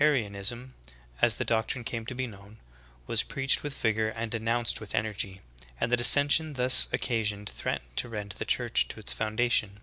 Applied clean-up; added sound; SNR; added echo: none; none; none; none.